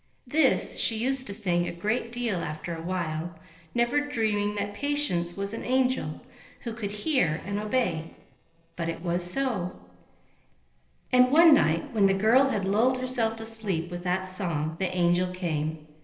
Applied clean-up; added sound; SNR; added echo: neural separator model SepFormer DNS4.